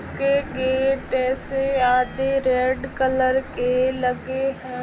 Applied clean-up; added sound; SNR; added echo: none; Cat; 18 dB; none.